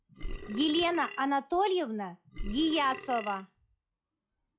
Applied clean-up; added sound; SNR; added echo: classical method log-MMSE.